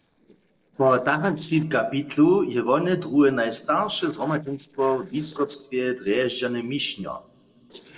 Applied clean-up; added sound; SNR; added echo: neural separator model SepFormer DNS4.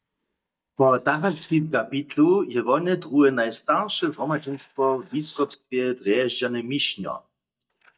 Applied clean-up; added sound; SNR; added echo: neural mask model DeepFilterNet 3.